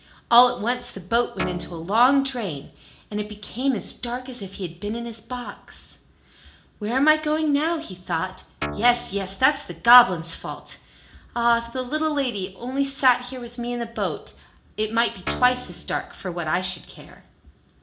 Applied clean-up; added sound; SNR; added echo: none; Guitar; 11 dB; reverberation time 0.4 s.